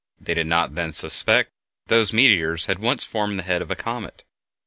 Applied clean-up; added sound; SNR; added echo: none; none; none; none.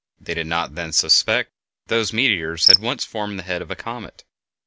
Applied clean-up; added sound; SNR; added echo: none; Cricket; 0 dB; none.